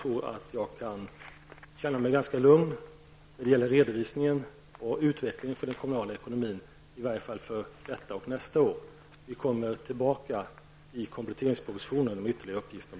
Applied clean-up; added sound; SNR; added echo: none; none; none; none.